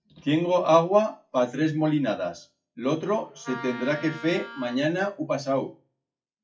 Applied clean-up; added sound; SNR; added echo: classical method WPE with log-MMSE.